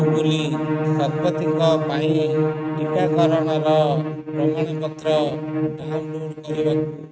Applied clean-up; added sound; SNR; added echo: neural mask model RNNoise.